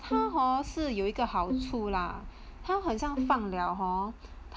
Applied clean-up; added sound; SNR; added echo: none; Bowed string instrument; 8 dB; none.